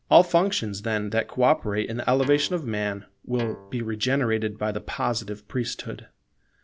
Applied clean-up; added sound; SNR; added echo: none; Guitar; 19 dB; none.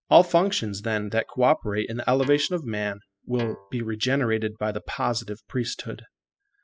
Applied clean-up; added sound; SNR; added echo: classical method spectral subtraction.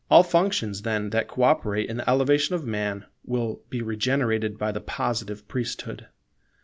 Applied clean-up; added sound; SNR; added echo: none; none; none; none.